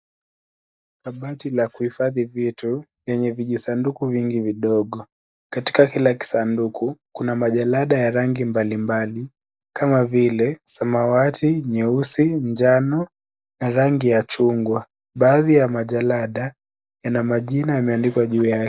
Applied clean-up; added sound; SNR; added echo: neural mask model DeepFilterNet 3.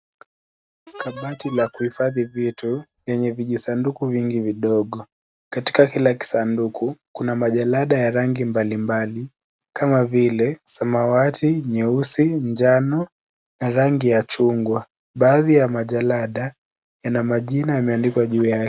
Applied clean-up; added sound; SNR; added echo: neural mask model RNNoise.